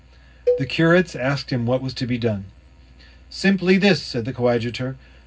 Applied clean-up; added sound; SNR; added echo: none; Cowbell; 6 dB; reverberation time 0.4 s.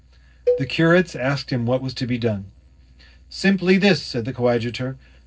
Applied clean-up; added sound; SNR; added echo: neural separator model SepFormer DNS4.